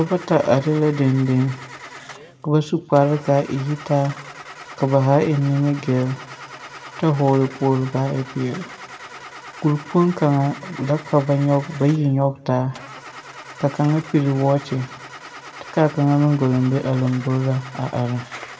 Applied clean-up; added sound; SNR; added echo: none; Engine starting / Car; 18 dB; reverberation time 0.9 s.